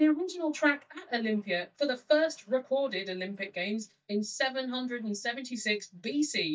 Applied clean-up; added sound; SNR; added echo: neural mask model DeepFilterNet 3.